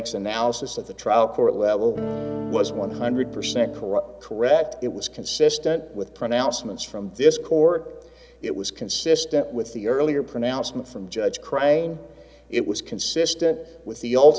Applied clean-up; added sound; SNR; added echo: none; Electric guitar / Strum; 8 dB; none.